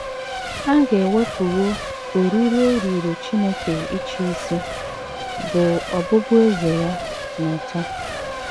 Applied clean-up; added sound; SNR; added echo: none; Race car, auto racing / Accelerating, revving, vroom / Mechanisms; 8 dB; none.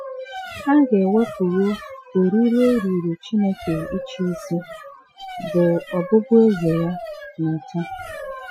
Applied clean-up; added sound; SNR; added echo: classical method Wiener filter.